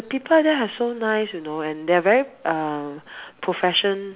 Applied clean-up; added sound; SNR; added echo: none; none; none; none.